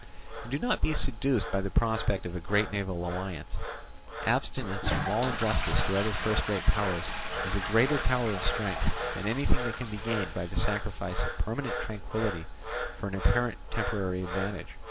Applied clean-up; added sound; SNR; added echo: none; Frog + Toilet flush; 6 dB; none.